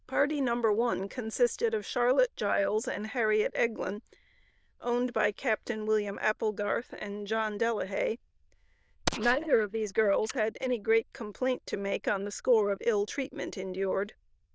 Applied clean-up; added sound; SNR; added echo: neural diffusion model UNIVERSE++.